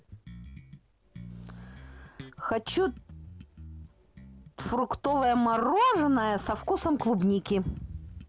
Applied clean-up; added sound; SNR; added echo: none; Bass guitar; 17 dB; none.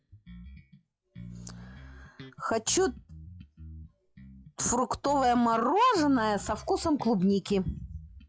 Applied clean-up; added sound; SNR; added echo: classical method log-MMSE.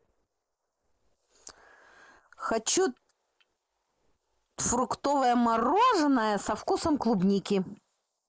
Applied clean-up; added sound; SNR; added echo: neural mask model Resemble Enhance denoiser.